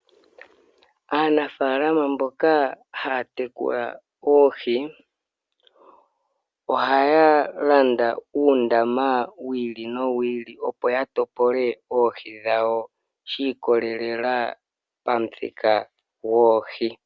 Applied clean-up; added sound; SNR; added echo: none; none; none; none.